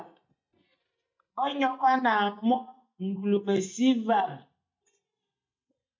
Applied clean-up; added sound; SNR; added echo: neural mask model DeepFilterNet 3.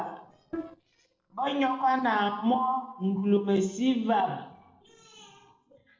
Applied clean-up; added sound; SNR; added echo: neural separator model SepFormer DNS4.